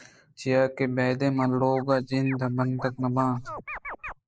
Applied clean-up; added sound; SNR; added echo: neural mask model Resemble Enhance denoiser.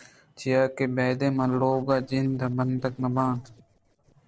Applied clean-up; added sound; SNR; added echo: neural separator model SepFormer DNS4.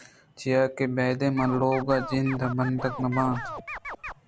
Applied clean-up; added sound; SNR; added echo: none; Scratching (performance technique); 10 dB; none.